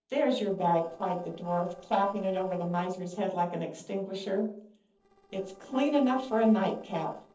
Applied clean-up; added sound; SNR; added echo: neural separator model SepFormer DNS4.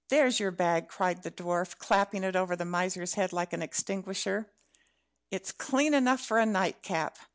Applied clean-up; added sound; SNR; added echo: none; none; none; none.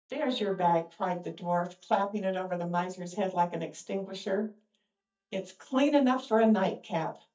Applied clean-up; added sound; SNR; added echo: neural mask model DeepFilterNet 3.